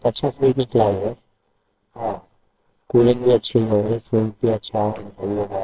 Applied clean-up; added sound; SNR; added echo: neural separator model SepFormer WHAMR!.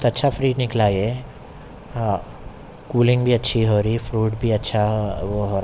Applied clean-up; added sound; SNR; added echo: none; none; none; none.